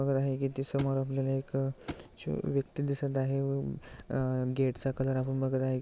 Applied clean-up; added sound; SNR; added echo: none; Thump, thud; 14 dB; none.